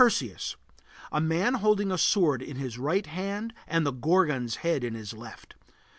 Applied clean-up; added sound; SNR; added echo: none; none; none; none.